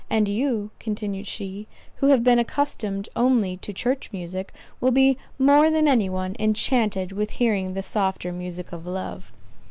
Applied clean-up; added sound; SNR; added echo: none; none; none; none.